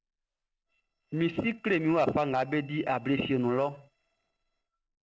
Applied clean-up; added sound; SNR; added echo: neural separator model SepFormer DNS4.